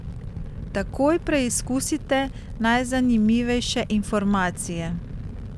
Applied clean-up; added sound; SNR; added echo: none; Fire; 10 dB; none.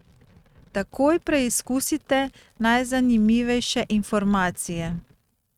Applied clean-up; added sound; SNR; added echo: neural mask model RNNoise.